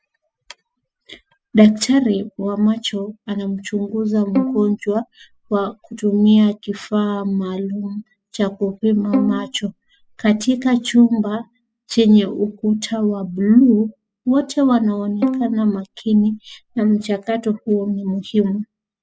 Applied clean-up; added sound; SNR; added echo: classical method spectral subtraction.